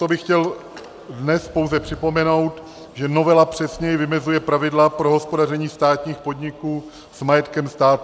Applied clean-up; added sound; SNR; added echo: none; none; none; none.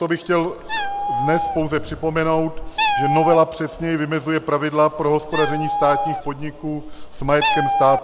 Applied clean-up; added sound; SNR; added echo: none; Meow; 2 dB; none.